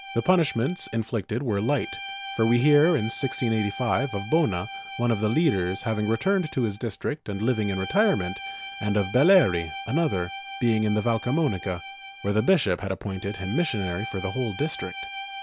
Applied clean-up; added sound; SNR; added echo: none; Bowed string instrument; 12 dB; none.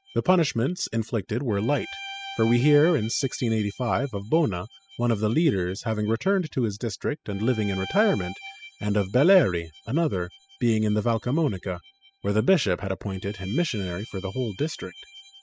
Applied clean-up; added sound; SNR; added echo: classical method spectral subtraction.